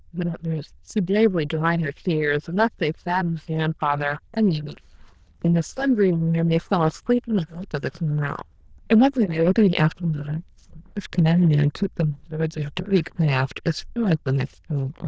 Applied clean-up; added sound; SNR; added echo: neural diffusion model UNIVERSE++.